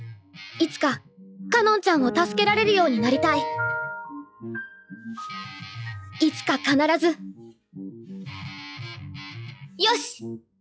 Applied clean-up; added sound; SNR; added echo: classical method log-MMSE.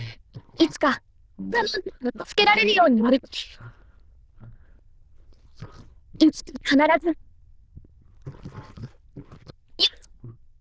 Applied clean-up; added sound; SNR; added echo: neural diffusion model UNIVERSE++.